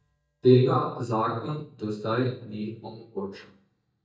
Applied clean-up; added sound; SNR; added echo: neural mask model DeepFilterNet 3.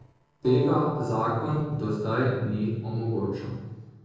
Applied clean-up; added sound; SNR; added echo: neural separator model SepFormer DNS4.